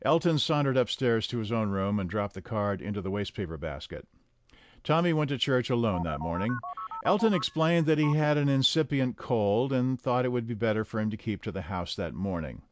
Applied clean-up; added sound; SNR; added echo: none; Telephone; 11 dB; none.